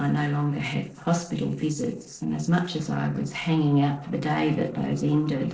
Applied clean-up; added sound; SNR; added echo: neural separator model SepFormer DNS4.